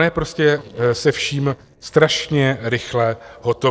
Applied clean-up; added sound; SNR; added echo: neural separator model SepFormer DNS4.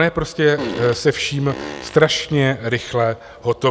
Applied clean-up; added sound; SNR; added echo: none; Fart; 12 dB; none.